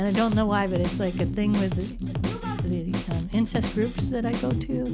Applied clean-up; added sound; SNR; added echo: none; Drum kit; 2 dB; none.